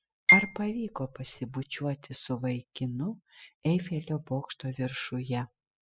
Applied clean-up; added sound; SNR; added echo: classical method spectral subtraction.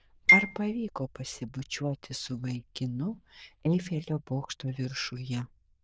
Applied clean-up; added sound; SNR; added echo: neural diffusion model UNIVERSE++.